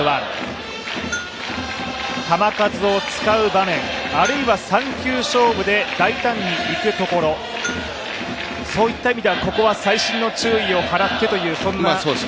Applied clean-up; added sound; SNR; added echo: none; Bell; 17 dB; none.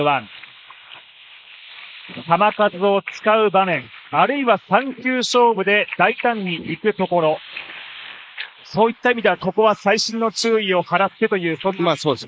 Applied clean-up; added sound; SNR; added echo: neural mask model Resemble Enhance denoiser.